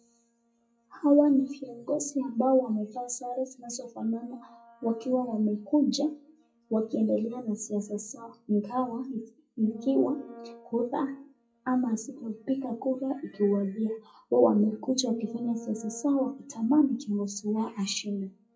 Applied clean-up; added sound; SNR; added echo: classical method WPE with log-MMSE.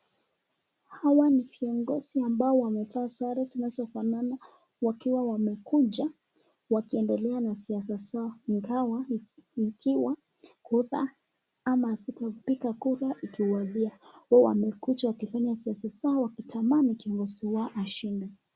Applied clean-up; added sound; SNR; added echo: none; none; none; none.